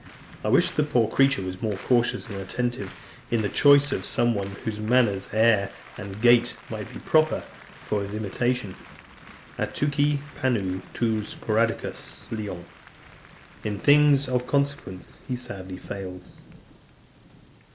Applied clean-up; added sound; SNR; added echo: none; Applause + Thunder; 20 dB; none.